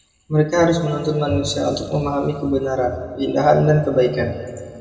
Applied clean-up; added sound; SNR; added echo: none; Bowed string instrument; 15 dB; reverberation time 2.3 s.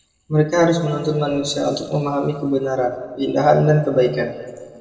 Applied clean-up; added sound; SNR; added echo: neural separator model SepFormer DNS4.